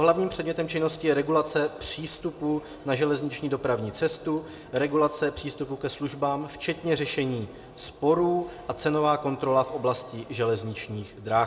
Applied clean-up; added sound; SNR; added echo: none; none; none; reverberation time 2.2 s.